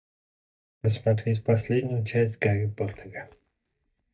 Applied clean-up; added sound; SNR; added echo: neural mask model DeepFilterNet 3.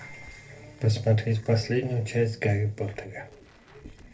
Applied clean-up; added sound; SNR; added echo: neural separator model SepFormer DNS4.